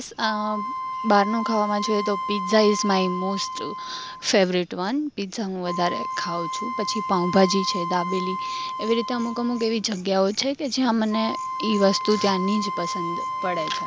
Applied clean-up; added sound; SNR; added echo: none; Wind instrument, woodwind instrument; 6 dB; none.